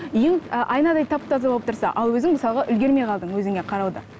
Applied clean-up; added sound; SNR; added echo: none; Gunshot, gunfire / Fireworks; 19 dB; none.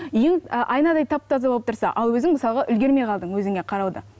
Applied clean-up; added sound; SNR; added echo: none; none; none; none.